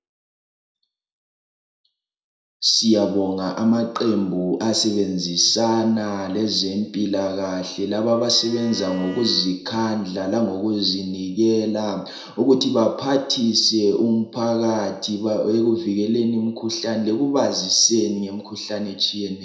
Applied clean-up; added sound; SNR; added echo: none; Bowed string instrument; 20 dB; reverberation time 0.6 s.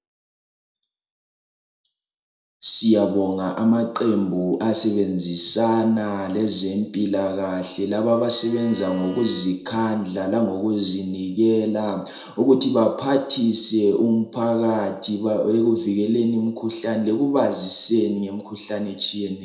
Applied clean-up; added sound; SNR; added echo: neural separator model SepFormer DNS4.